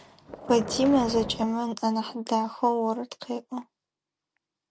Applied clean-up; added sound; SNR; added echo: none; Boom; 10 dB; none.